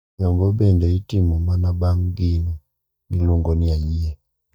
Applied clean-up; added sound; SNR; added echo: neural mask model DeepFilterNet 3.